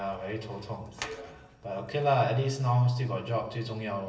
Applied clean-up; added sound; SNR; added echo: none; none; none; reverberation time 1.0 s.